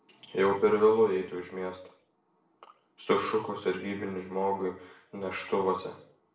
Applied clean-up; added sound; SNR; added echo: none; none; none; reverberation time 0.5 s.